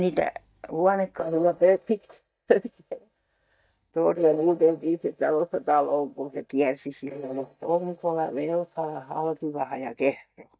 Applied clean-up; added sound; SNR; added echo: neural mask model DeepFilterNet 3.